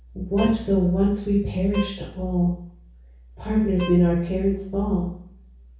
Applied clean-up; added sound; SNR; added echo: none; Bowed string instrument; 18 dB; reverberation time 0.6 s.